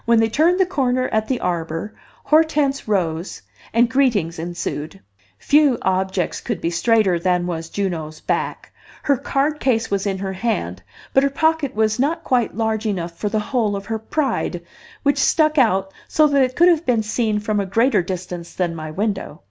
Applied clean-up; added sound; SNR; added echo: none; none; none; none.